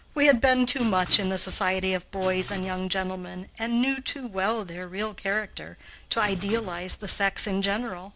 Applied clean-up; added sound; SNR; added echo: none; Writing; 15 dB; none.